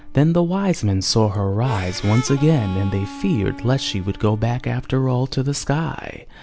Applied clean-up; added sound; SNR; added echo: none; Harmonica; 17 dB; none.